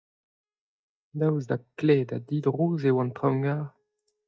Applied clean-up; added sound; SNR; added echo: neural mask model DeepFilterNet 3.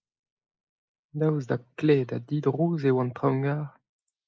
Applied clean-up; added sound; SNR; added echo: neural mask model Resemble Enhance denoiser.